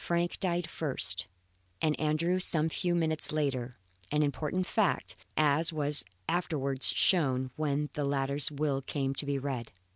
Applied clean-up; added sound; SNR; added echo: none; none; none; none.